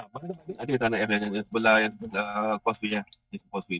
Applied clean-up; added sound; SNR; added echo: neural mask model DeepFilterNet 3.